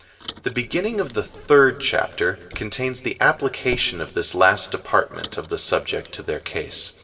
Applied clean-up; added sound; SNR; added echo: none; Car; 20 dB; reverberation time 1.4 s.